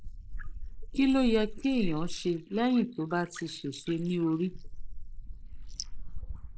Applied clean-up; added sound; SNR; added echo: neural mask model Resemble Enhance denoiser.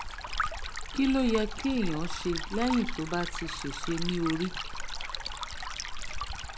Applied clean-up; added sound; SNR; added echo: none; Stream; 2 dB; none.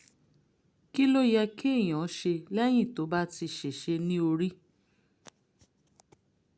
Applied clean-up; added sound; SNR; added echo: none; none; none; none.